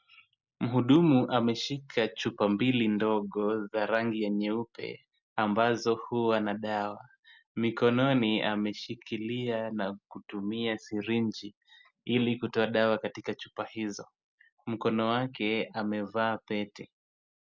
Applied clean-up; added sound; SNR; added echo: none; none; none; none.